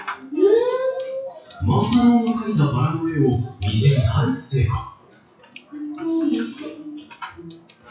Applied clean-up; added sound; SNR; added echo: classical method WPE with log-MMSE.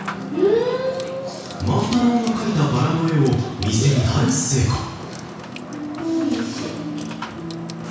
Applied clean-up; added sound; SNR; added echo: none; Sink (filling or washing) / Water tap, faucet / Water; 14 dB; reverberation time 1.1 s.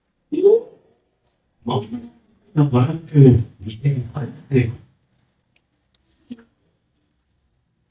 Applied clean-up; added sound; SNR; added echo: neural mask model DeepFilterNet 3.